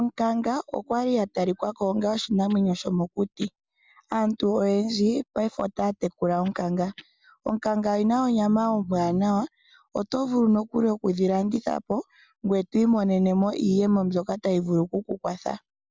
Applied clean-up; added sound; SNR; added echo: none; none; none; none.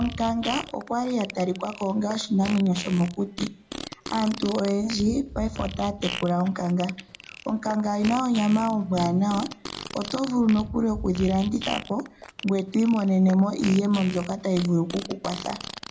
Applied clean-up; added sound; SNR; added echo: none; Fart; 13 dB; reverberation time 0.2 s.